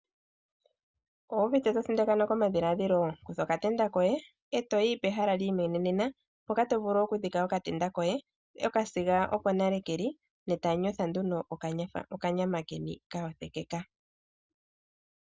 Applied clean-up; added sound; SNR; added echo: none; none; none; none.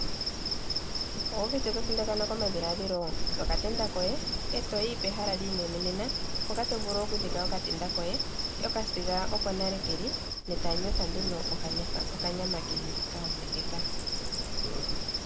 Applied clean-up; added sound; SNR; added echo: none; Insect; -4 dB; none.